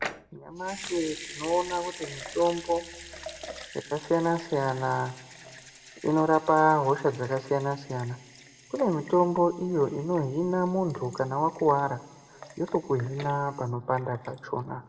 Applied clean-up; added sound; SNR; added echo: none; Sink (filling or washing) / Water tap, faucet / Liquid; 17 dB; reverberation time 0.9 s.